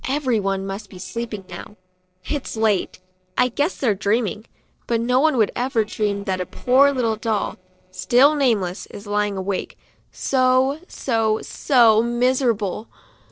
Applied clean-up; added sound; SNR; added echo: neural separator model SepFormer DNS4.